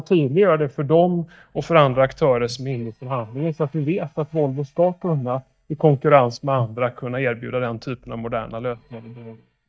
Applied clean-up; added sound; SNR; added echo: neural mask model DeepFilterNet 3.